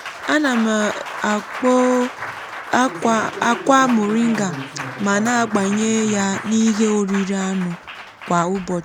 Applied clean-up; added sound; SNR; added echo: none; Applause; 11 dB; none.